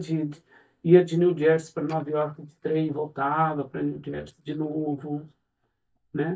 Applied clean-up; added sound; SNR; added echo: neural mask model DeepFilterNet 3.